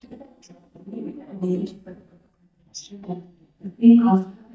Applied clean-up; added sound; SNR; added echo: neural mask model DeepFilterNet 3.